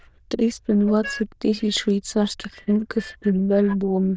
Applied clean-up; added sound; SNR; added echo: neural diffusion model UNIVERSE++.